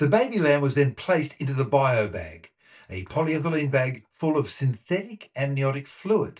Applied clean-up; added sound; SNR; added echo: neural mask model DeepFilterNet 3.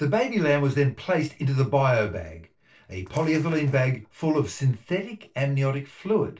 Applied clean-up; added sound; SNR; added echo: neural separator model SepFormer DNS4.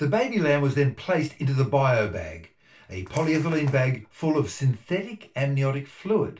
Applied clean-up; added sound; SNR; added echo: none; Bird; 17 dB; reverberation time 0.3 s.